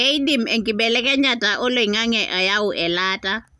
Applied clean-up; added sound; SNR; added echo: none; none; none; none.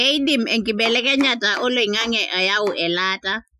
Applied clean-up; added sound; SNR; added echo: classical method Wiener filter.